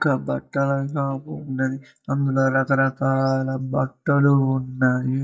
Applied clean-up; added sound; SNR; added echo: neural mask model DeepFilterNet 3.